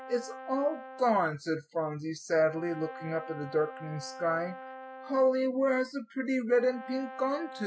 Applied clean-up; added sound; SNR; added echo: none; Brass instrument; 15 dB; none.